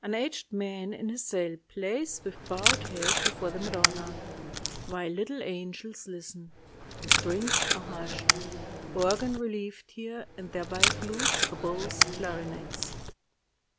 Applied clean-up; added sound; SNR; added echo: none; Packing tape, duct tape; -4 dB; none.